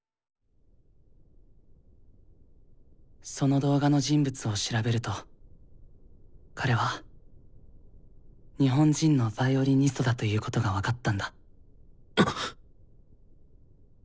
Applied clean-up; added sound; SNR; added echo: none; none; none; none.